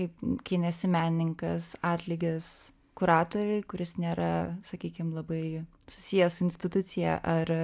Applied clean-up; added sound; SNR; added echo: none; none; none; none.